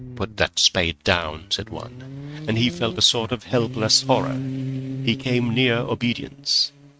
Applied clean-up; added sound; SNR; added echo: neural mask model RNNoise.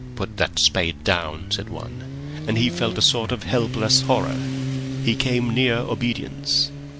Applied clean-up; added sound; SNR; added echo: none; Motorcycle; 6 dB; none.